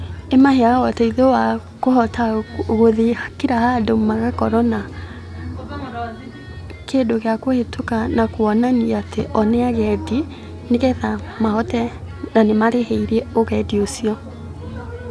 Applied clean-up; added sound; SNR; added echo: none; none; none; none.